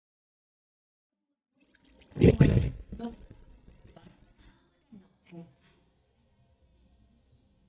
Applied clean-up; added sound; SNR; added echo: neural mask model DeepFilterNet 3.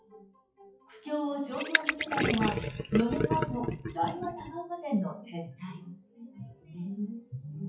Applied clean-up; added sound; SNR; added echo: classical method WPE with log-MMSE.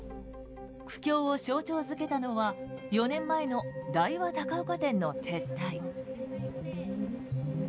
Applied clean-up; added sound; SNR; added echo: none; none; none; none.